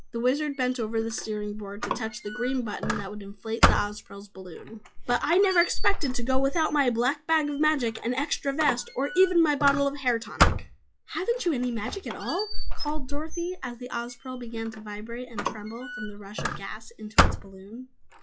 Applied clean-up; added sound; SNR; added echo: classical method log-MMSE.